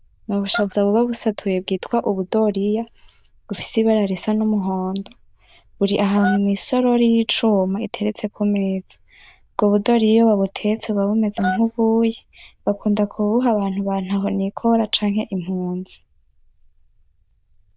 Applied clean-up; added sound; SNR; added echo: neural diffusion model UNIVERSE++.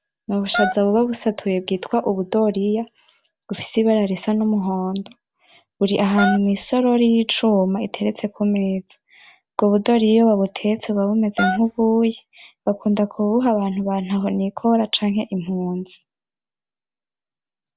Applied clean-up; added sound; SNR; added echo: none; Wind instrument, woodwind instrument; 5 dB; none.